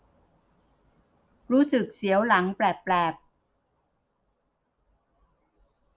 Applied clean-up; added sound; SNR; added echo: none; none; none; none.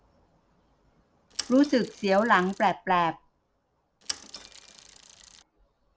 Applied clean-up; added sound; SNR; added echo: none; Mechanisms / Bicycle; 14 dB; none.